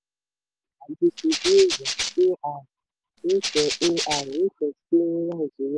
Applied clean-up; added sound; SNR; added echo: none; Rattle (instrument); 5 dB; none.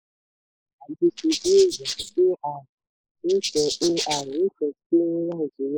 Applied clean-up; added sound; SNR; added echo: neural mask model Resemble Enhance denoiser.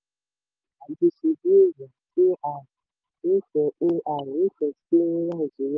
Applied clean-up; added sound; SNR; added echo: none; none; none; none.